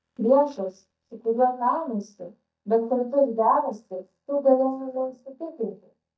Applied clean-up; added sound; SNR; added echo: neural mask model DeepFilterNet 3.